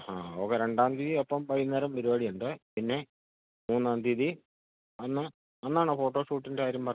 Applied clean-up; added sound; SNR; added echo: none; none; none; none.